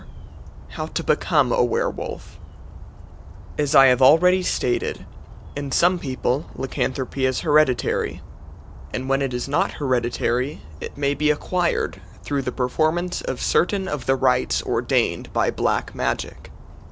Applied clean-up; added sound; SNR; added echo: none; Bird vocalization, bird call, bird song; 15 dB; none.